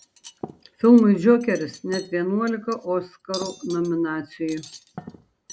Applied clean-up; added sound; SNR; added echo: none; Cutlery, silverware; 20 dB; none.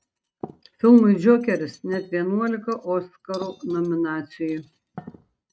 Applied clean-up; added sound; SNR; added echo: neural mask model RNNoise.